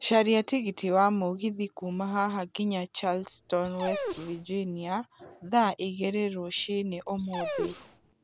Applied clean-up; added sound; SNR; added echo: none; Dog; 9 dB; none.